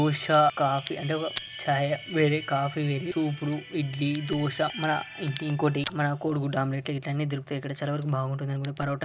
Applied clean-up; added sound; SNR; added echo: none; Crack; 15 dB; none.